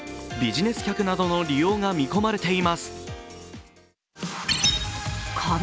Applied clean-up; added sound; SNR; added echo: none; none; none; none.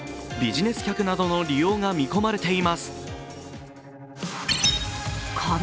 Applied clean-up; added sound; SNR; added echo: none; Bowed string instrument; 18 dB; none.